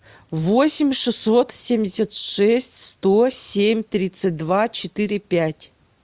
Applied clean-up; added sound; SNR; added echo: none; none; none; none.